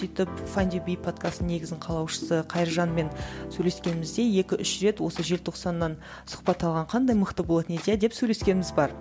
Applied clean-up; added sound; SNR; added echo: none; none; none; none.